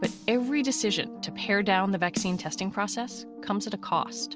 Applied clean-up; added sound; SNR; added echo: none; Snare drum; 14 dB; none.